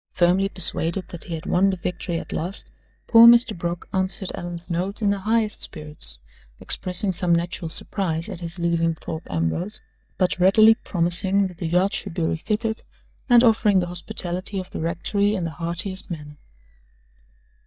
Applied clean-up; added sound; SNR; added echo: neural mask model DeepFilterNet 3.